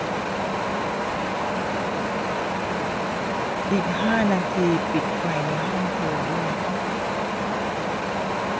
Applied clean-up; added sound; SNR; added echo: none; Wind; -5 dB; none.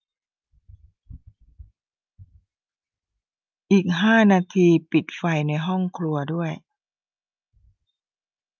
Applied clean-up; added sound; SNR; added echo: none; none; none; none.